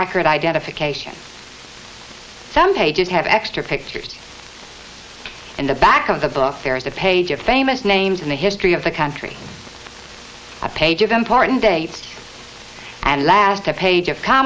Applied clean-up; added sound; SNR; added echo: none; none; none; none.